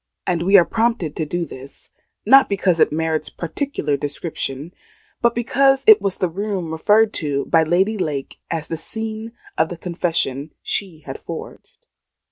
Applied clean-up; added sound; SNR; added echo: none; none; none; none.